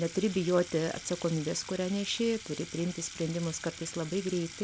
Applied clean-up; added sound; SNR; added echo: none; Sink (filling or washing) / Water tap, faucet; 14 dB; none.